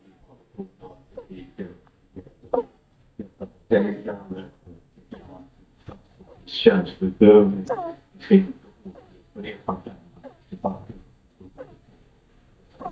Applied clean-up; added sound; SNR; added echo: neural mask model DeepFilterNet 3.